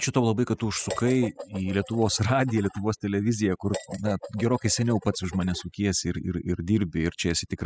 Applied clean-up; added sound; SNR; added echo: classical method spectral subtraction.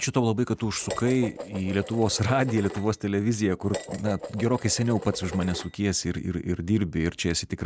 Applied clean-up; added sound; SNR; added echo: none; Dishes, pots, and pans; 13 dB; none.